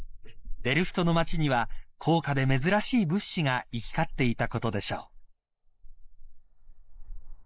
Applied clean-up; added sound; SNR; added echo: neural mask model Resemble Enhance denoiser.